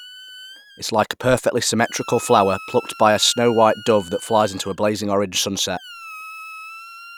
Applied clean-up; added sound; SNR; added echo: none; Squeak; 19 dB; none.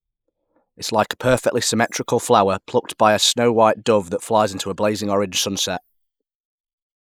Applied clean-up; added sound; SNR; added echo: neural mask model Resemble Enhance denoiser.